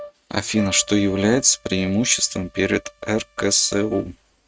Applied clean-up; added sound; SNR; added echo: neural mask model RNNoise.